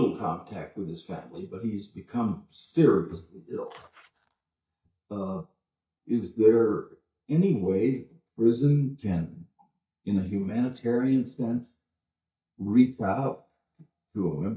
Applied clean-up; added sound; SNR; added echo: neural mask model DeepFilterNet 3.